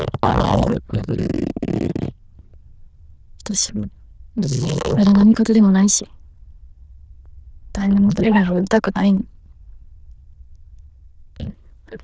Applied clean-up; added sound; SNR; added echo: neural diffusion model UNIVERSE++.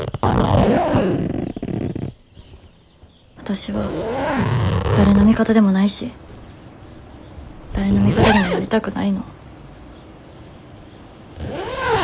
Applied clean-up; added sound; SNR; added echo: none; Zipper (clothing); 0 dB; none.